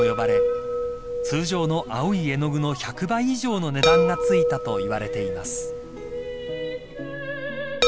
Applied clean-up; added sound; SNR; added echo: none; Chime; -1 dB; none.